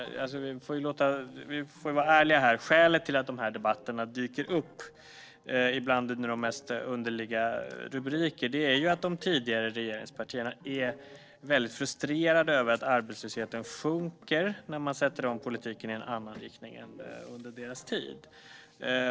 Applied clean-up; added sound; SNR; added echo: neural separator model SepFormer DNS4.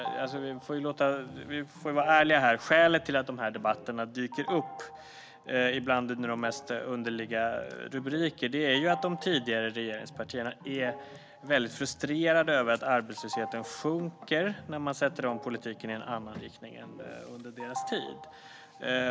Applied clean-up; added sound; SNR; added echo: none; Organ; 15 dB; none.